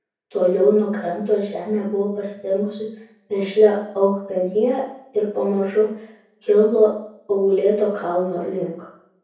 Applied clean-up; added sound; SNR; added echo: none; none; none; reverberation time 0.6 s.